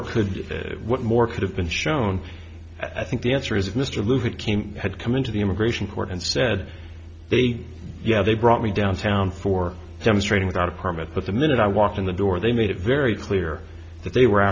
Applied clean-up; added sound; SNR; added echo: none; none; none; none.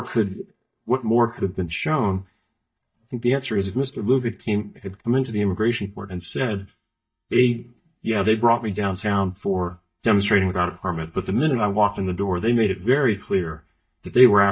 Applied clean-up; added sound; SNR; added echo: neural mask model DeepFilterNet 3.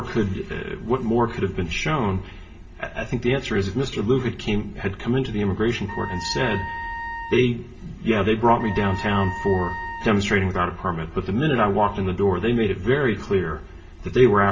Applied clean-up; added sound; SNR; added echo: none; Wind instrument, woodwind instrument; 11 dB; reverberation time 0.2 s.